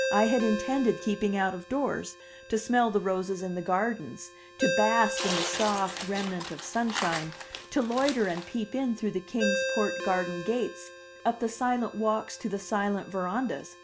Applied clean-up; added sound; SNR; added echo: none; Ringtone + Tearing; 7 dB; none.